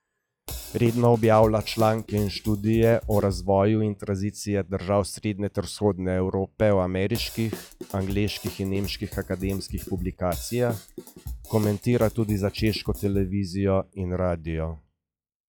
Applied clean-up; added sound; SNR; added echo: classical method log-MMSE.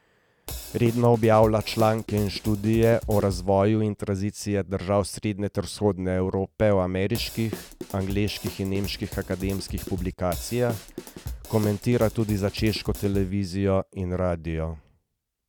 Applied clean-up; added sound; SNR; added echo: none; Drum kit; 12 dB; none.